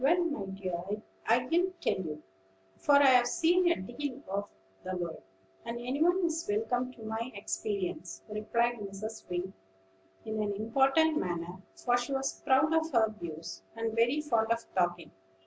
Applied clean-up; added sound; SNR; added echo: none; none; none; none.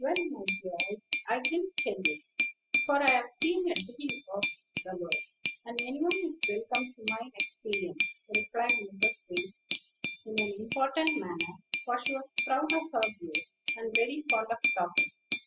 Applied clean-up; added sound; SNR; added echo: classical method spectral subtraction.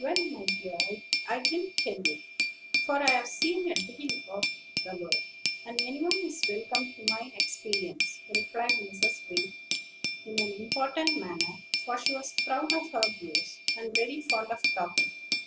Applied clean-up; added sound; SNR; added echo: none; Glass; -2 dB; none.